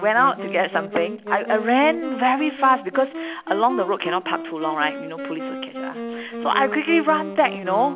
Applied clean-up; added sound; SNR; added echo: none; Wind instrument, woodwind instrument; 9 dB; none.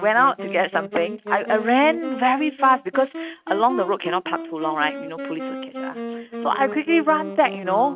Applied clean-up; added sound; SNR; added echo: neural mask model RNNoise.